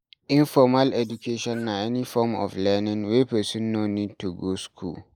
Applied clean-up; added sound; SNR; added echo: neural mask model Resemble Enhance denoiser.